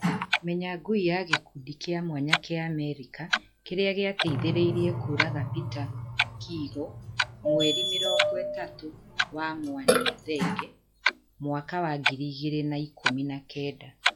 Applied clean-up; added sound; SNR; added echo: classical method log-MMSE.